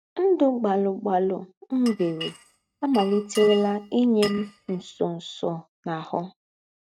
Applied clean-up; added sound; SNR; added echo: neural mask model RNNoise.